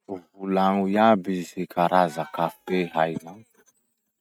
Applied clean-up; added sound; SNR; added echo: neural mask model RNNoise.